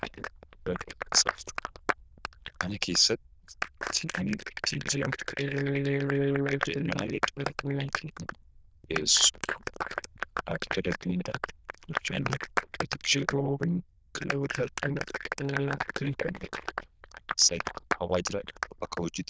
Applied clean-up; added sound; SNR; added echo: neural diffusion model UNIVERSE++.